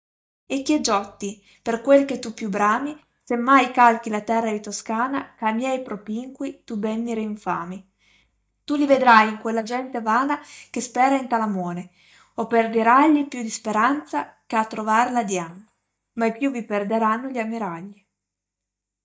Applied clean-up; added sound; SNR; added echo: neural mask model DeepFilterNet 3.